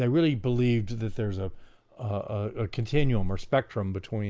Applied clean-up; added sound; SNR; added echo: none; none; none; none.